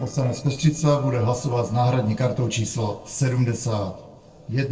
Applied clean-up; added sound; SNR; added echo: neural separator model SepFormer DNS4.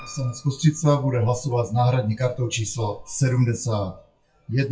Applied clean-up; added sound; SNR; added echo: classical method WPE with log-MMSE.